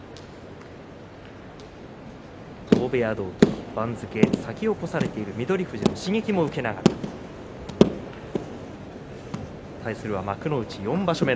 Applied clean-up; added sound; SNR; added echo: none; none; none; none.